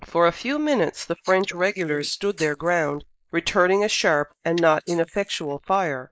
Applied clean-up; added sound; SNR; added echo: neural mask model Resemble Enhance denoiser.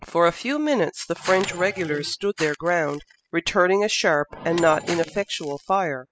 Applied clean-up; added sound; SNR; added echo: classical method spectral subtraction.